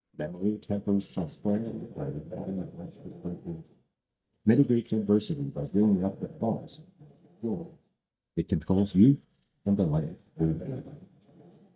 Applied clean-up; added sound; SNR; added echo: neural mask model DeepFilterNet 3.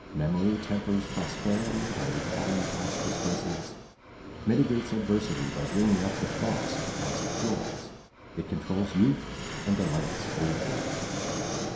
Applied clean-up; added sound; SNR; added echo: none; Fixed-wing aircraft, airplane; 4 dB; reverberation time 0.7 s.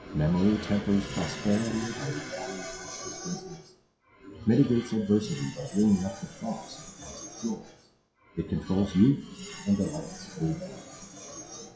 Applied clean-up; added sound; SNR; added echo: classical method WPE with log-MMSE.